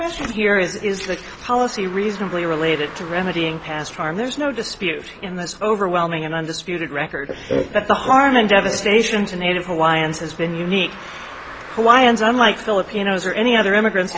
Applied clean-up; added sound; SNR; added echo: none; Car; 20 dB; none.